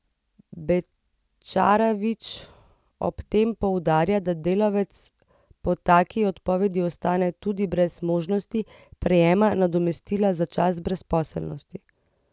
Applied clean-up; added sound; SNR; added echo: none; none; none; none.